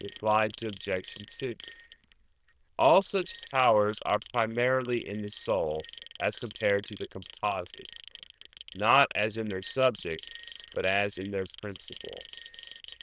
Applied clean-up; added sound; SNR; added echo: neural diffusion model UNIVERSE++.